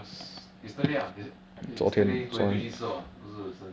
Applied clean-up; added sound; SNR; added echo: none; none; none; none.